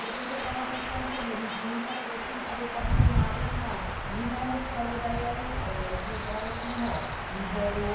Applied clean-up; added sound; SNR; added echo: none; Stream / Chirp, tweet / Wind; -4 dB; reverberation time 0.9 s.